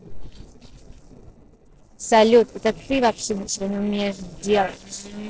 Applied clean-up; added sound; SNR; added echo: neural separator model SepFormer DNS4.